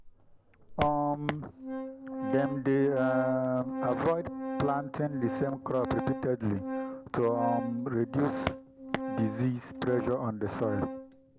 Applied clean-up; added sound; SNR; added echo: none; Walk, footsteps + Organ; 6 dB; none.